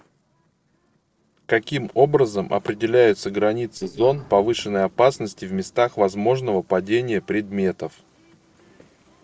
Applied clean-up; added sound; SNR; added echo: neural separator model SepFormer DNS4.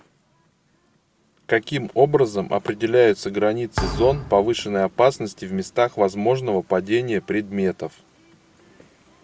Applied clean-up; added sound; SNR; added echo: none; Thump, thud; 9 dB; none.